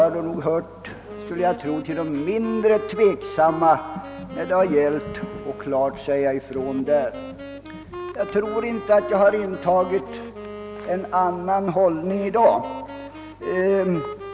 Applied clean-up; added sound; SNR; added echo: none; Wind instrument, woodwind instrument; 14 dB; none.